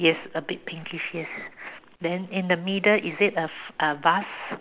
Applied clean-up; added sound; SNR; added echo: none; none; none; none.